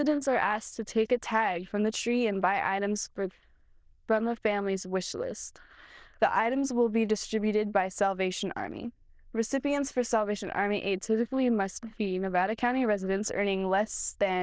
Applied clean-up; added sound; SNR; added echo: neural diffusion model UNIVERSE++.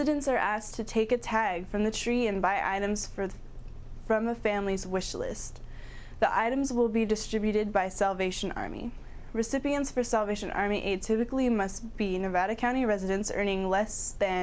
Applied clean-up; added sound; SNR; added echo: none; none; none; none.